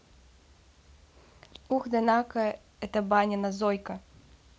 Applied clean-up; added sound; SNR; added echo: none; none; none; none.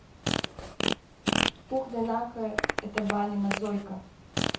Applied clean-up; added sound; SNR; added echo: none; Fart; -1 dB; reverberation time 0.7 s.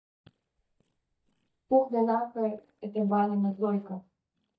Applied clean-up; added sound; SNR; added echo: neural mask model DeepFilterNet 3.